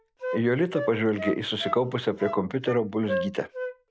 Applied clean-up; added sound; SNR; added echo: none; Wind instrument, woodwind instrument; 8 dB; none.